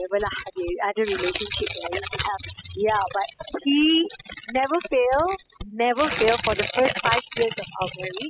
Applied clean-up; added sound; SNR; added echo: classical method spectral subtraction.